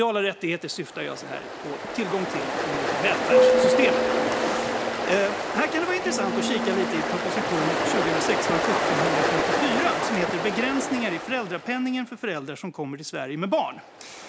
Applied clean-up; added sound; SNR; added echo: none; Ocean; -3 dB; none.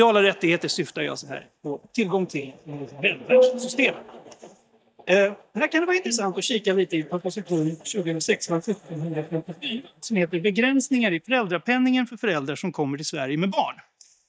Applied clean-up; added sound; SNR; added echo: neural mask model DeepFilterNet 3.